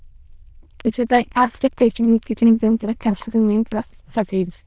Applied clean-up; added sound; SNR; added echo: neural diffusion model UNIVERSE++.